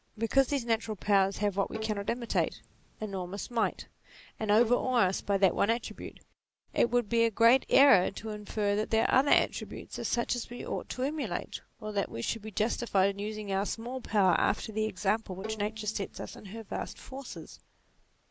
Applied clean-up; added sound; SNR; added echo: none; Bowed string instrument; 14 dB; none.